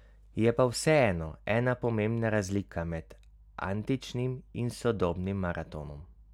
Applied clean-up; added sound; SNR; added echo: none; none; none; none.